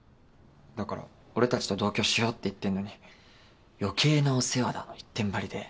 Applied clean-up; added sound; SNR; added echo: none; none; none; none.